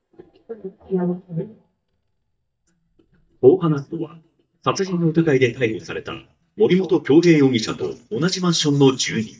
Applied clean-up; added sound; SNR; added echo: neural mask model DeepFilterNet 3.